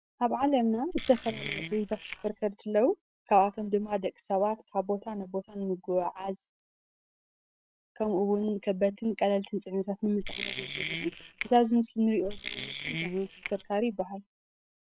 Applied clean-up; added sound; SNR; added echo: neural separator model SepFormer WHAM!.